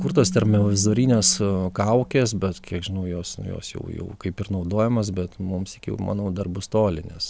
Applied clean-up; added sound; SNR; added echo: none; Keyboard (musical); 15 dB; none.